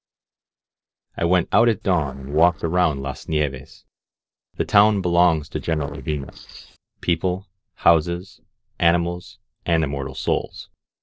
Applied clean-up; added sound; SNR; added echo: neural separator model SepFormer DNS4.